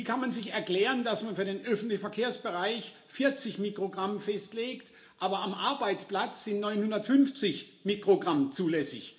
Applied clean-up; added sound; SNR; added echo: none; none; none; reverberation time 0.4 s.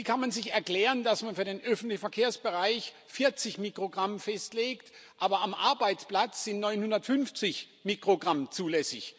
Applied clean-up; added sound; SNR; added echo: none; none; none; none.